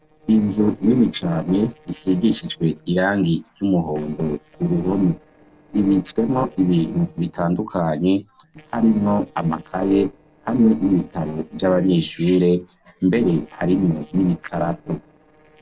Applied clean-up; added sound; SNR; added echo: neural separator model SepFormer DNS4.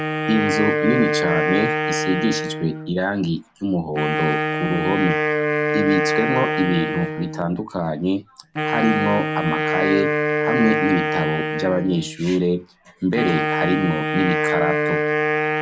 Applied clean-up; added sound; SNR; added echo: none; Wind instrument, woodwind instrument; 0 dB; none.